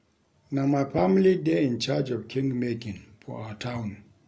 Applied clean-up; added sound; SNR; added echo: none; none; none; none.